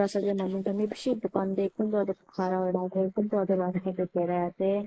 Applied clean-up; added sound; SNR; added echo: neural mask model Resemble Enhance denoiser.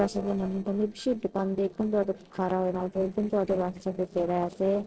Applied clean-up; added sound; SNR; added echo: neural separator model SepFormer DNS4.